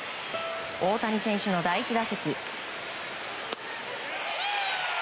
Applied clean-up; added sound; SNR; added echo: none; Guitar; 14 dB; none.